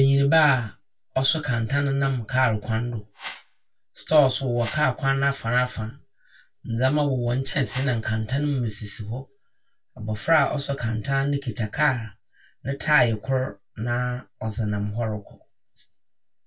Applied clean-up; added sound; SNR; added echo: none; Whoosh, swoosh, swish; 16 dB; reverberation time 0.1 s.